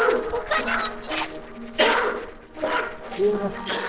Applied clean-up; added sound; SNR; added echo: neural separator model SepFormer DNS4.